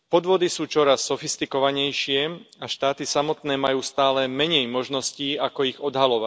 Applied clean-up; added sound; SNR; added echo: none; none; none; none.